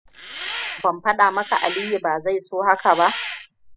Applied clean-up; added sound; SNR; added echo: classical method spectral subtraction.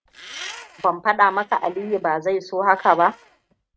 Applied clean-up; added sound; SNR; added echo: neural mask model RNNoise.